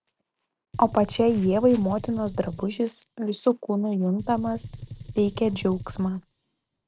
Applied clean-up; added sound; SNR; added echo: none; Gunshot, gunfire; 15 dB; none.